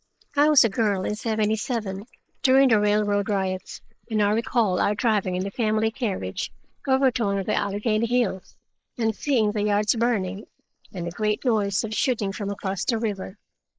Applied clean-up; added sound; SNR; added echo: neural mask model Resemble Enhance denoiser.